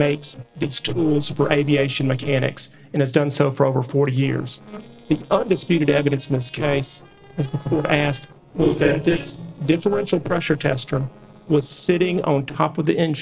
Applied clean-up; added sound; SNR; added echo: neural separator model SepFormer DNS4.